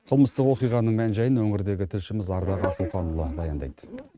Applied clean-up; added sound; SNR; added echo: neural mask model RNNoise.